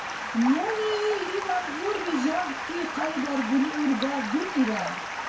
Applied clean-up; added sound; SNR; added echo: none; Stream; 5 dB; reverberation time 0.3 s.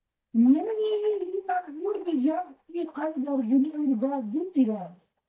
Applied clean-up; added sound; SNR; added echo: neural mask model DeepFilterNet 3.